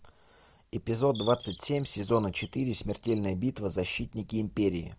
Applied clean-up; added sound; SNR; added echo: none; Bird; 19 dB; none.